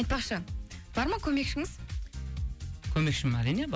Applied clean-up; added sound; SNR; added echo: none; none; none; none.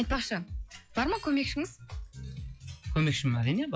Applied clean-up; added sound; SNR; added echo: classical method log-MMSE.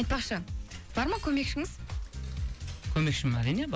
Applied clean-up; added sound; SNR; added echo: none; Cutlery, silverware / Dishes, pots, and pans; 20 dB; none.